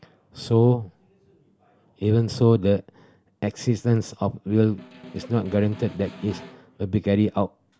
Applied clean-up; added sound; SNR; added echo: none; Snare drum; 20 dB; none.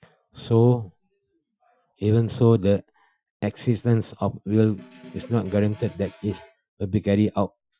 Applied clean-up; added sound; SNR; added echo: classical method Wiener filter.